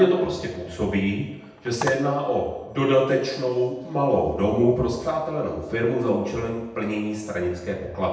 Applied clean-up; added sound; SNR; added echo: none; Telephone; 11 dB; reverberation time 0.8 s.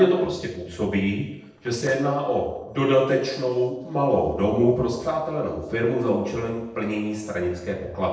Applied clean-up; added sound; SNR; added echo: neural separator model SepFormer DNS4.